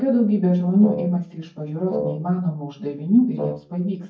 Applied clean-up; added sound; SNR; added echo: neural mask model DeepFilterNet 3.